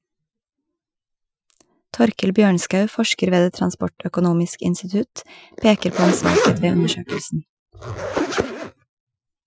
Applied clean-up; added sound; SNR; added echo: classical method Wiener filter.